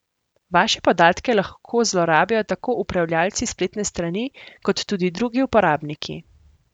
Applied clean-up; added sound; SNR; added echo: none; none; none; none.